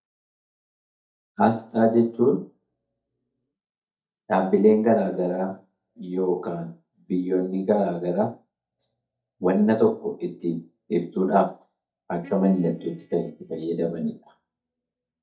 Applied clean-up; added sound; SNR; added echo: neural mask model DeepFilterNet 3.